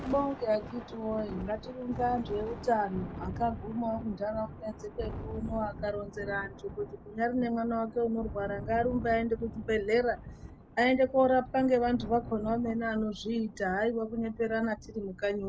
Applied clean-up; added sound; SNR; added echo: none; Thunder; 12 dB; none.